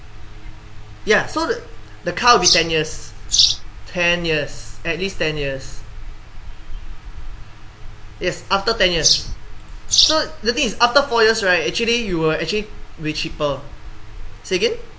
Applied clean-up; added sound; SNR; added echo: none; Bird vocalization, bird call, bird song; -2 dB; none.